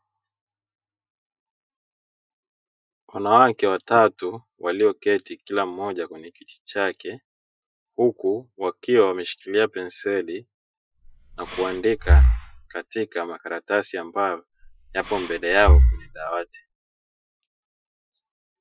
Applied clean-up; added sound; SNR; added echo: classical method Wiener filter.